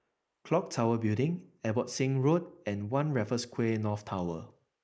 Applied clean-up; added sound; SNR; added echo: neural mask model Resemble Enhance denoiser.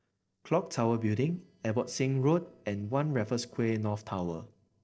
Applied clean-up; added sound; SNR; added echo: neural separator model SepFormer DNS4.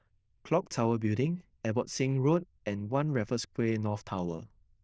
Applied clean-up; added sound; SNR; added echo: neural diffusion model UNIVERSE++.